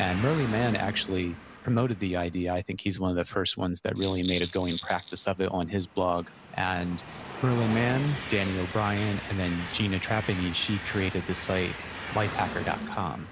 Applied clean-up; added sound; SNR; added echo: none; Rattle + Train; 10 dB; none.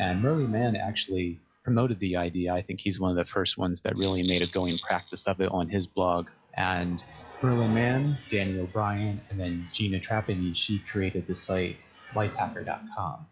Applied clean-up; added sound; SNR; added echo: classical method log-MMSE.